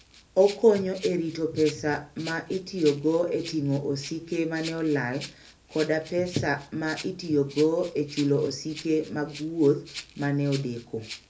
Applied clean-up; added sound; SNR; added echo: none; Rattle (instrument); 18 dB; reverberation time 0.3 s.